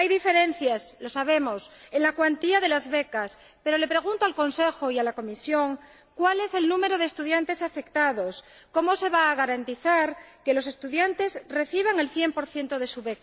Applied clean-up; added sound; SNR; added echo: none; none; none; none.